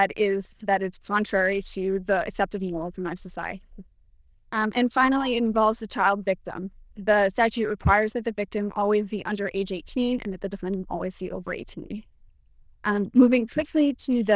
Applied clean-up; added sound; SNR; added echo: neural diffusion model UNIVERSE++.